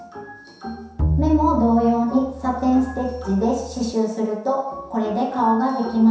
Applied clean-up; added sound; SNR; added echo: none; Bowed string instrument; 6 dB; reverberation time 0.7 s.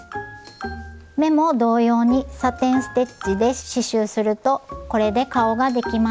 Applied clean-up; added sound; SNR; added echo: none; none; none; none.